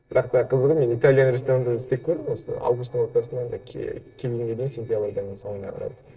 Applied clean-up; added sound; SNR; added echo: neural separator model SepFormer DNS4.